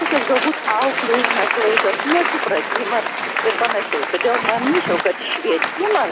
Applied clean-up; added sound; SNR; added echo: none; Applause; 1 dB; none.